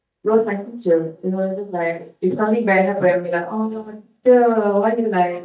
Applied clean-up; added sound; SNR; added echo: neural mask model DeepFilterNet 3.